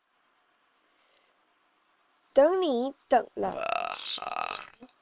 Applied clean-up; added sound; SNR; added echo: neural separator model SepFormer WHAM!.